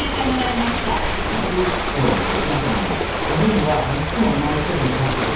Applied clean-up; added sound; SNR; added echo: none; Ocean; 0 dB; reverberation time 1.3 s.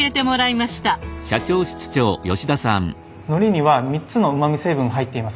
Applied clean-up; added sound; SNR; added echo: none; none; none; none.